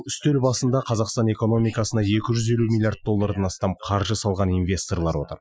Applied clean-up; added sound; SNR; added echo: classical method Wiener filter.